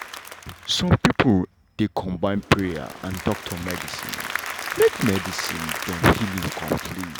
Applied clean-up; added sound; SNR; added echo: none; Applause / Crowd; 9 dB; none.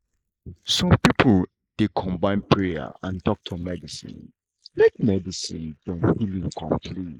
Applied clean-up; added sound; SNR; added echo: neural mask model Resemble Enhance denoiser.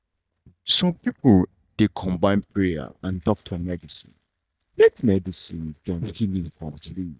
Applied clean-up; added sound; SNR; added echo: neural mask model DeepFilterNet 3.